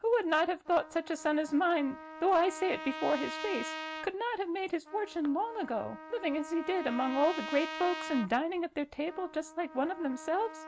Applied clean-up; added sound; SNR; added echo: none; Trumpet; 12 dB; none.